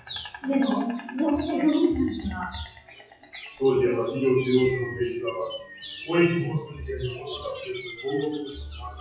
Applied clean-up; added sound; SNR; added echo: classical method WPE with log-MMSE.